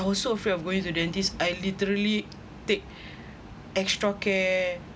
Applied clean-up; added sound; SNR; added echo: none; none; none; none.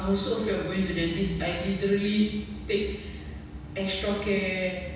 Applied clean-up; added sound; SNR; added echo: none; none; none; reverberation time 1.1 s.